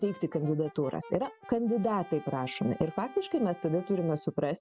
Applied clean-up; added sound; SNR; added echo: none; Brass instrument; 19 dB; none.